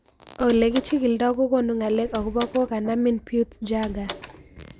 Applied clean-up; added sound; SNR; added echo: none; Door; 14 dB; none.